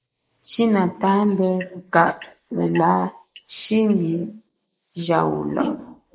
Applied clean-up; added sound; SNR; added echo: neural mask model Resemble Enhance denoiser.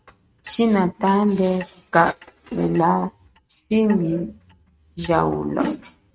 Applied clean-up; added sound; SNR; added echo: neural mask model RNNoise.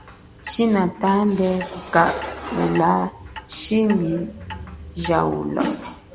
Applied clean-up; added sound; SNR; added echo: none; Clock; 17 dB; none.